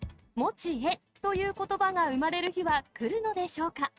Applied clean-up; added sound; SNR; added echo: neural mask model RNNoise.